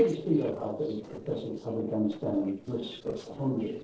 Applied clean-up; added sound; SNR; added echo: neural separator model SepFormer DNS4.